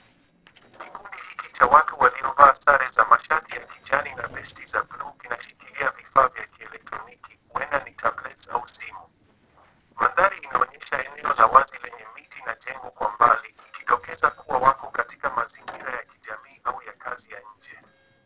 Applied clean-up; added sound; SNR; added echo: neural separator model SepFormer DNS4.